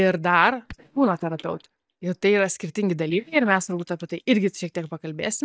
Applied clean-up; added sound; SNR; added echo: neural mask model DeepFilterNet 3.